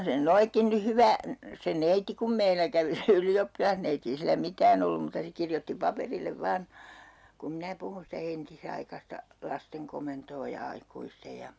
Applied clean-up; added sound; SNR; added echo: none; none; none; none.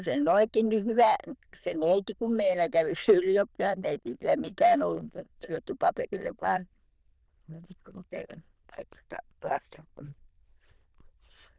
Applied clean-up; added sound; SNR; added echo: neural diffusion model UNIVERSE++.